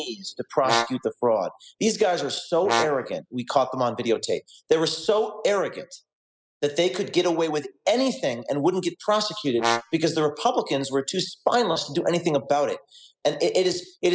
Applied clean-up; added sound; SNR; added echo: classical method spectral subtraction.